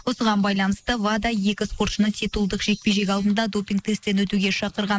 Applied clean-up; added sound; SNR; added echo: neural mask model Resemble Enhance denoiser.